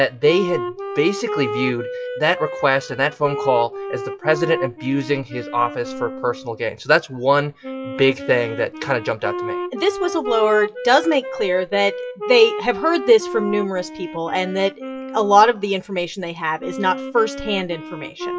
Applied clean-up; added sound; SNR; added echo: classical method WPE with log-MMSE.